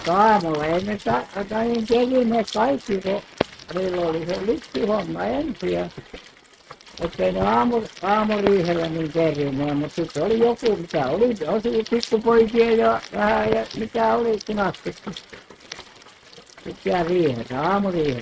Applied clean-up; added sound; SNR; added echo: neural mask model RNNoise.